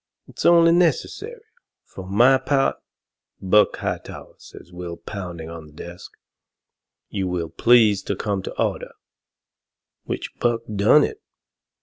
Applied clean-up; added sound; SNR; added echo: none; none; none; none.